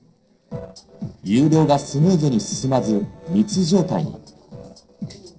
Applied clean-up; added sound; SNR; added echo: neural separator model SepFormer DNS4.